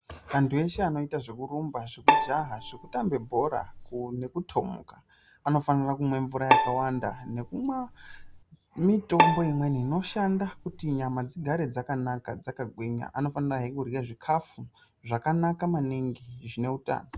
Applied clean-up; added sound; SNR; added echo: none; Bowed string instrument; 0 dB; none.